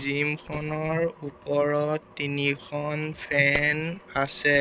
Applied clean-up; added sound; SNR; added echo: none; Wood; 18 dB; none.